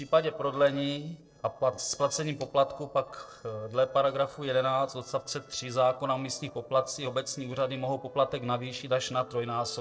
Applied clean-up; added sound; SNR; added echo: neural separator model SepFormer DNS4.